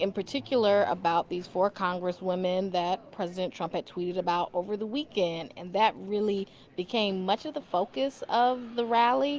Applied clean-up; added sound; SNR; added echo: none; none; none; none.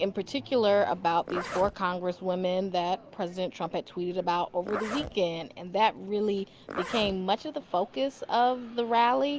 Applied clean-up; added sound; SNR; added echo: none; Zipper (clothing); 12 dB; none.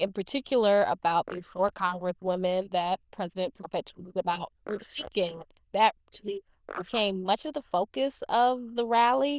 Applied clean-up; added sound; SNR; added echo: neural diffusion model UNIVERSE++.